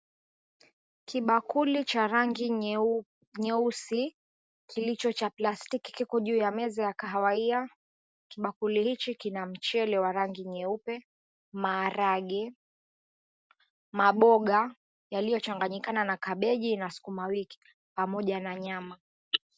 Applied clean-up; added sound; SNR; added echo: none; none; none; none.